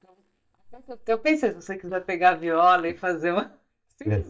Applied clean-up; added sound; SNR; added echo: neural mask model DeepFilterNet 3.